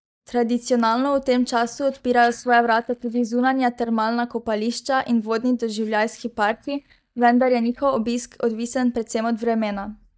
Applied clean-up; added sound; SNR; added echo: neural mask model DeepFilterNet 3.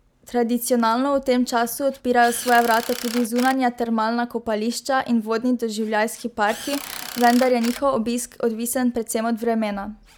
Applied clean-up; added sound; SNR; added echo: none; Drill; 18 dB; none.